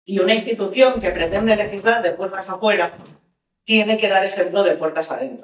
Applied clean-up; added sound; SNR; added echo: neural mask model DeepFilterNet 3.